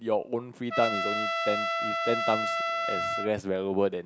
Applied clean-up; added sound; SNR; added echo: none; Trumpet; 0 dB; none.